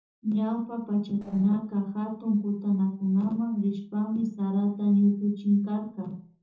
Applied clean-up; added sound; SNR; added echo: neural separator model SepFormer DNS4.